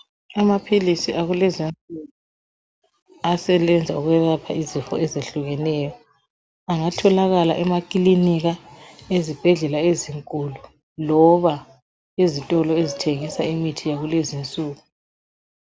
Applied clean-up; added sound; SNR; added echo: none; none; none; none.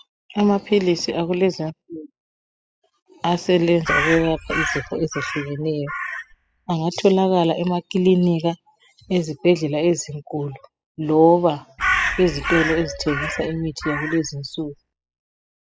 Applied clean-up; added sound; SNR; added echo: classical method spectral subtraction.